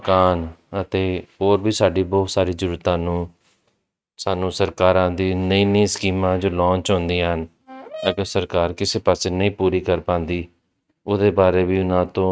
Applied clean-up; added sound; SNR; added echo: neural mask model RNNoise.